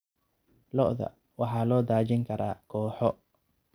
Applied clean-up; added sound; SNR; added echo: none; none; none; none.